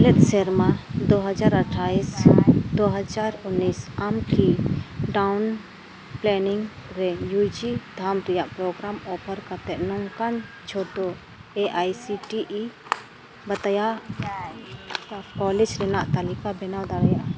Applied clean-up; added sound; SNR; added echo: none; none; none; none.